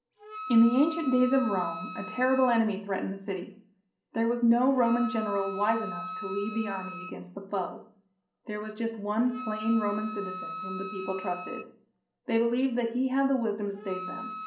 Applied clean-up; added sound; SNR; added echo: none; Wind instrument, woodwind instrument; 12 dB; reverberation time 0.6 s.